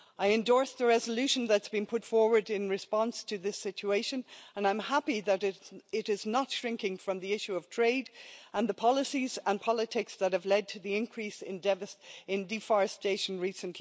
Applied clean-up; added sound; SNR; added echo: none; none; none; none.